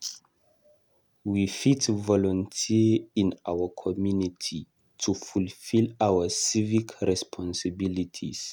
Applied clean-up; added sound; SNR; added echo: none; none; none; none.